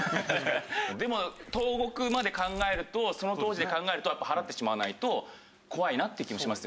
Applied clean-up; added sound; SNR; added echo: none; Tearing; 17 dB; none.